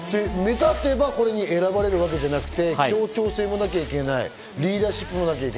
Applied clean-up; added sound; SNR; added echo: none; none; none; none.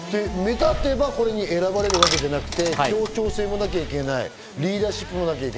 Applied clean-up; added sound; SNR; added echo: none; Coin (dropping); 5 dB; none.